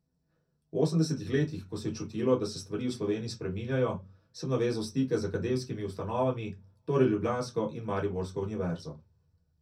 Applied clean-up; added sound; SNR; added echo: none; none; none; reverberation time 0.3 s.